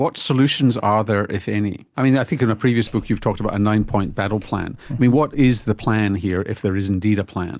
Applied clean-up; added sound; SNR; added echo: neural mask model DeepFilterNet 3.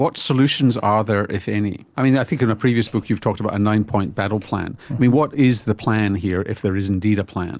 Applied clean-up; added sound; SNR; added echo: neural separator model SepFormer DNS4.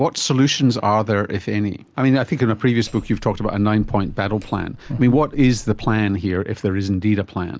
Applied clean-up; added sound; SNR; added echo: none; Hammer; 15 dB; none.